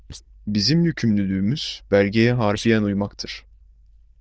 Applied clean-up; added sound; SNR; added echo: neural diffusion model UNIVERSE++.